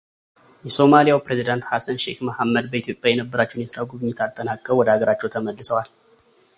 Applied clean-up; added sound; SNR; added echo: none; none; none; none.